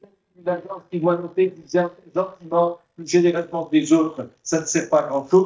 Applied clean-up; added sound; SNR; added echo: neural mask model DeepFilterNet 3.